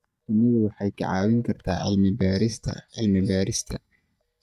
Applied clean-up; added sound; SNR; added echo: neural mask model DeepFilterNet 3.